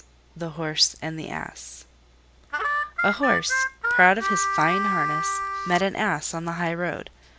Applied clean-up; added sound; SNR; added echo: none; Harmonica; -1 dB; none.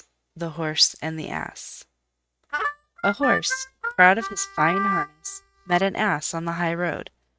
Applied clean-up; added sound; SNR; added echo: neural mask model RNNoise.